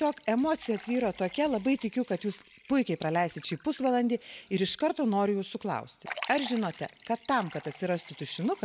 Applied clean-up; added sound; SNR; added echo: none; Liquid; 19 dB; none.